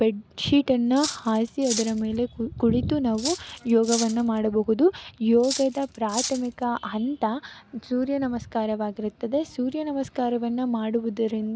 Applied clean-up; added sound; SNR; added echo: none; Cutlery, silverware; 10 dB; none.